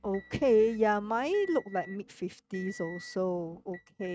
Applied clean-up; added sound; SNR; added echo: neural mask model RNNoise.